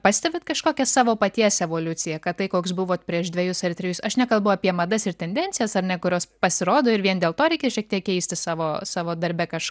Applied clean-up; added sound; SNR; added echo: none; none; none; none.